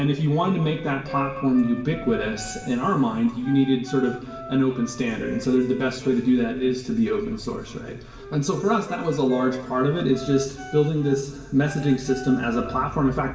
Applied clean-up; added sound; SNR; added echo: none; Wind instrument, woodwind instrument; 17 dB; reverberation time 1.8 s.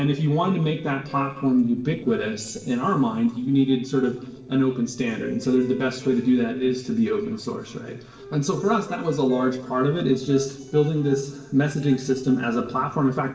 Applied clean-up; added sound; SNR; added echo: neural separator model SepFormer DNS4.